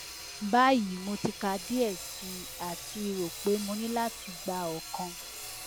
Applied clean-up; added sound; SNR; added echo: none; Sawing; 10 dB; none.